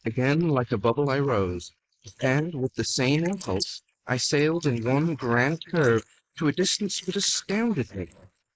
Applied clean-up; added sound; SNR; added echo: neural mask model Resemble Enhance denoiser.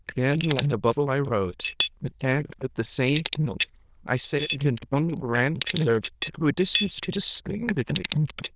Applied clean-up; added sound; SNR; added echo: neural diffusion model UNIVERSE++.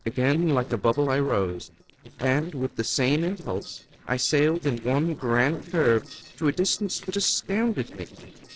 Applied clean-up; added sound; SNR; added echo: neural separator model SepFormer DNS4.